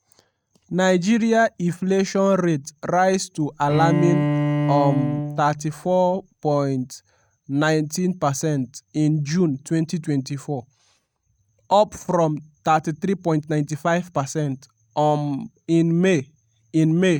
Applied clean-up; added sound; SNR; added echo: neural mask model RNNoise.